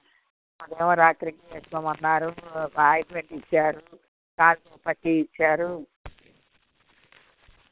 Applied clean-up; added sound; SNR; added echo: neural separator model SepFormer WHAM!.